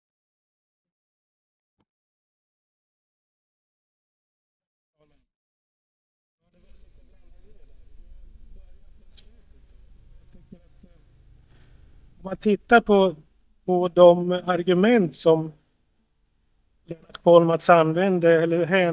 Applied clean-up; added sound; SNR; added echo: neural mask model DeepFilterNet 3.